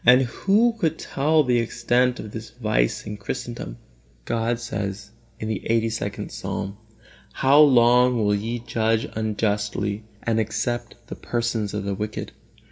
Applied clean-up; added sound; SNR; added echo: none; none; none; reverberation time 0.5 s.